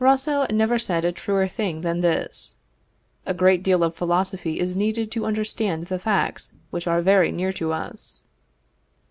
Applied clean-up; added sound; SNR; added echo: none; none; none; none.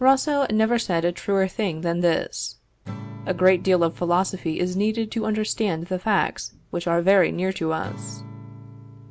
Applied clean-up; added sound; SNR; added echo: none; Acoustic guitar / Strum; 18 dB; none.